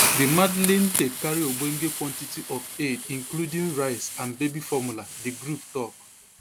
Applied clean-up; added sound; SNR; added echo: none; Hiss; 3 dB; none.